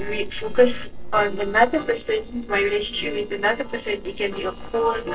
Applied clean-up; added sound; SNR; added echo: neural separator model SepFormer DNS4.